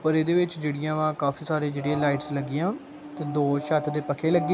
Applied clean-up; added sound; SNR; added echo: none; none; none; none.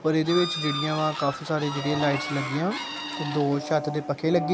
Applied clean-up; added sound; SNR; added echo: none; Bird / Fowl; 8 dB; none.